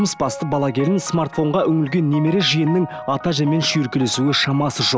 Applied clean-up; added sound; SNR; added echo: none; none; none; none.